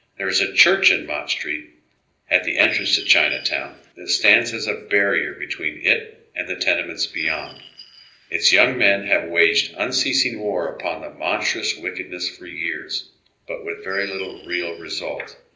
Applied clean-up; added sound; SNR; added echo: neural separator model SepFormer DNS4.